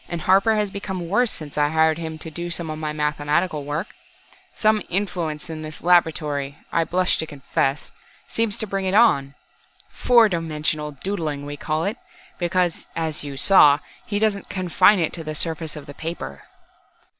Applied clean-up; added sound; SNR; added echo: none; none; none; none.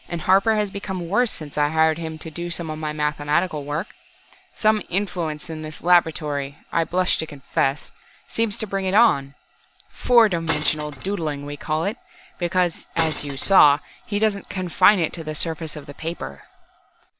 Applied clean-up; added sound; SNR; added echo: none; Glass; 9 dB; none.